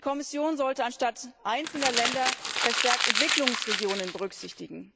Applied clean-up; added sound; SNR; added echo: none; Crumpling, crinkling; -2 dB; none.